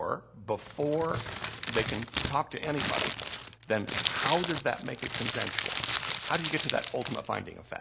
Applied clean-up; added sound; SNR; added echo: none; Crumpling, crinkling; 0 dB; none.